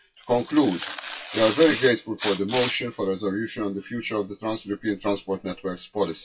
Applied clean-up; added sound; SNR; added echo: classical method WPE with log-MMSE.